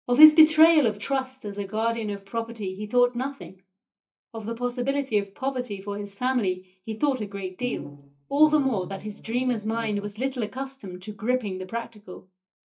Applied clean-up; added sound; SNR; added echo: neural mask model DeepFilterNet 3.